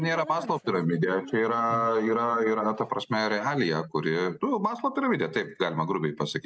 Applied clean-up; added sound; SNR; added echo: none; none; none; none.